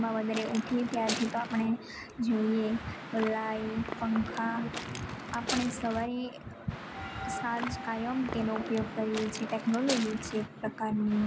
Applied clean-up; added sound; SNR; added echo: none; Waves, surf / Wind; 9 dB; none.